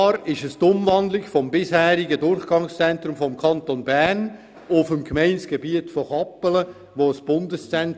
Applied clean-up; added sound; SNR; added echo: none; none; none; none.